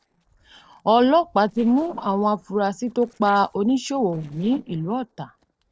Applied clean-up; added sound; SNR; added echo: neural separator model SepFormer DNS4.